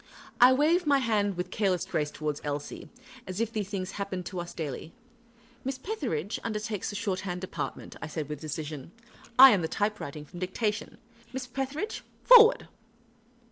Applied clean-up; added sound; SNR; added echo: neural separator model SepFormer DNS4.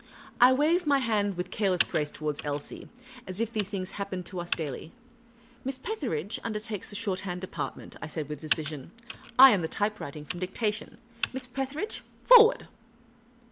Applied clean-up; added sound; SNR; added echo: none; Computer keyboard; 14 dB; none.